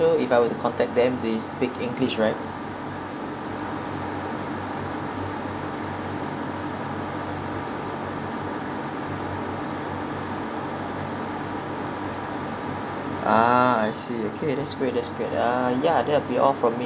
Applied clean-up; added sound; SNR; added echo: none; none; none; none.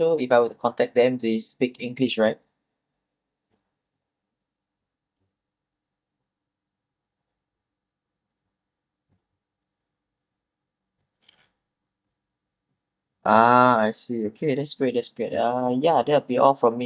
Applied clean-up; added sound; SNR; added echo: neural mask model DeepFilterNet 3.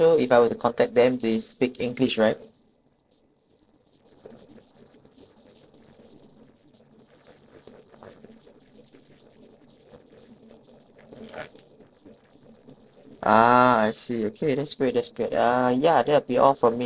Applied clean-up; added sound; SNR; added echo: neural separator model SepFormer DNS4.